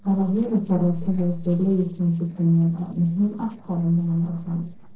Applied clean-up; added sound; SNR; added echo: neural separator model SepFormer DNS4.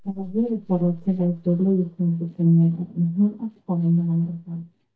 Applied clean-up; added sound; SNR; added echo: neural mask model DeepFilterNet 3.